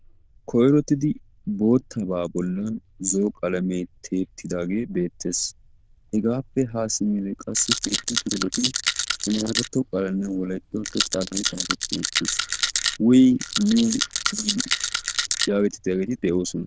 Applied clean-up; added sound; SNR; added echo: neural diffusion model UNIVERSE++.